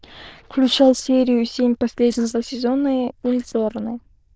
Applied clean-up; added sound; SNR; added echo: neural diffusion model UNIVERSE++.